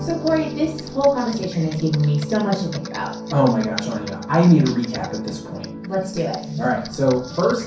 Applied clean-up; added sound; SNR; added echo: none; Computer keyboard; 18 dB; reverberation time 0.6 s.